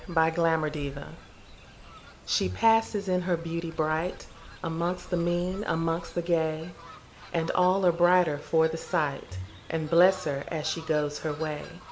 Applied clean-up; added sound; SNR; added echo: none; Bowed string instrument + Fowl; 17 dB; none.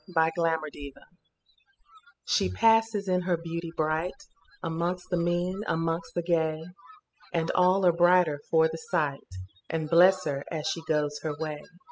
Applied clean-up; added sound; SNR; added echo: classical method spectral subtraction.